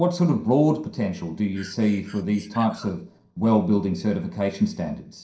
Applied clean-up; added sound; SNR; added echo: neural separator model SepFormer DNS4.